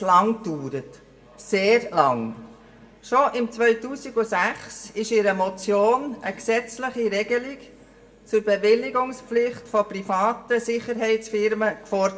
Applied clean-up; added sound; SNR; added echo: none; none; none; reverberation time 0.4 s.